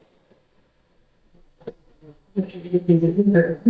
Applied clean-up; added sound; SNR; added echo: neural mask model DeepFilterNet 3.